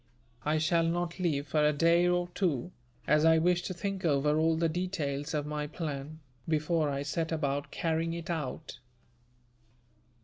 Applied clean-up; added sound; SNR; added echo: none; none; none; none.